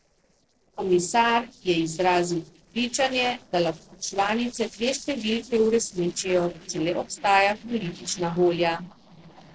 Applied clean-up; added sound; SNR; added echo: neural separator model SepFormer DNS4.